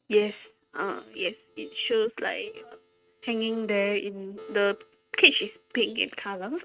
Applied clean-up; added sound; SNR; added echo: neural mask model RNNoise.